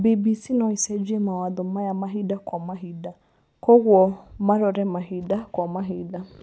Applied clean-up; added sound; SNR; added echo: none; none; none; none.